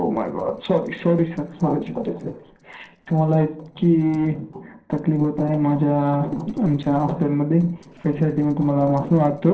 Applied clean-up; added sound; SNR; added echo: neural separator model SepFormer DNS4.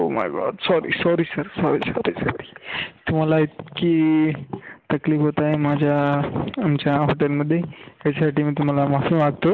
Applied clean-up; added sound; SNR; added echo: none; none; none; none.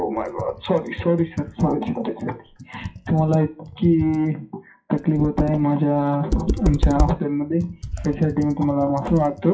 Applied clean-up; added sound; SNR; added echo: classical method WPE with log-MMSE.